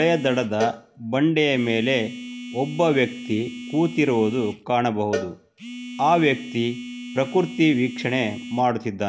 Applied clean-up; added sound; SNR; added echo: none; Cowbell + Telephone; 12 dB; none.